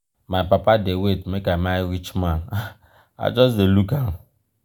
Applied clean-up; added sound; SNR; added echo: none; none; none; none.